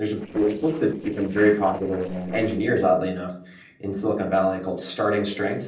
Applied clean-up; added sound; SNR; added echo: neural separator model SepFormer DNS4.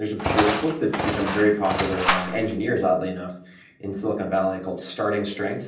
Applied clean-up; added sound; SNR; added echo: none; Engine; 1 dB; reverberation time 0.6 s.